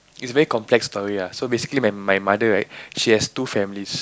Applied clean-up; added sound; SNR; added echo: none; none; none; none.